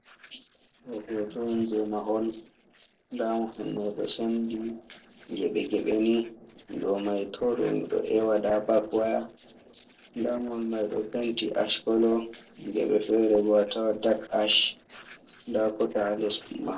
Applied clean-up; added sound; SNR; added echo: neural separator model SepFormer DNS4.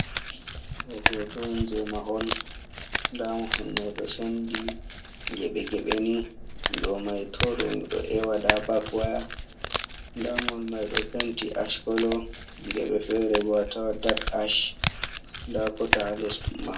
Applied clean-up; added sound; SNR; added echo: none; Crumpling, crinkling; 2 dB; reverberation time 0.2 s.